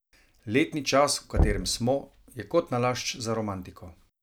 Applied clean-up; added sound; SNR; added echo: none; Knock; 3 dB; none.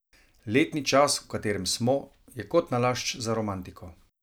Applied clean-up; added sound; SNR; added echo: none; none; none; none.